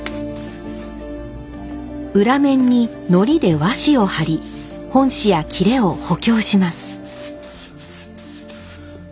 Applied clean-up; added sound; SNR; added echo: none; none; none; none.